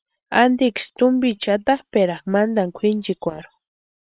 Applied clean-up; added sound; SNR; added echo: neural separator model SepFormer WHAM!.